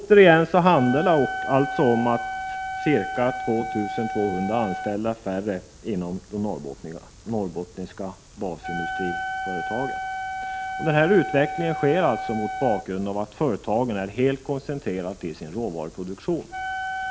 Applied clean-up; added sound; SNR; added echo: none; Wind instrument, woodwind instrument; 9 dB; none.